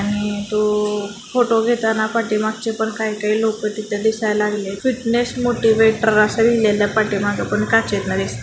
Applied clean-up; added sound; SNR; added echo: none; none; none; none.